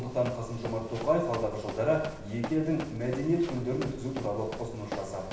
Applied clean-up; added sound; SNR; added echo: none; Run; 11 dB; reverberation time 0.9 s.